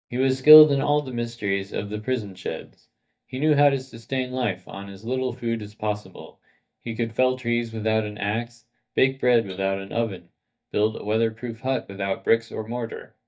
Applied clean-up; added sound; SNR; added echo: neural mask model DeepFilterNet 3.